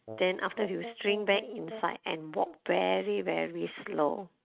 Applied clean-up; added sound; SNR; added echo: neural mask model RNNoise.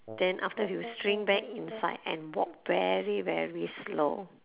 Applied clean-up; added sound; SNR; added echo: none; Brass instrument; 12 dB; none.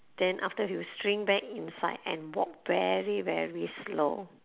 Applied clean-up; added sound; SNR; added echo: none; none; none; none.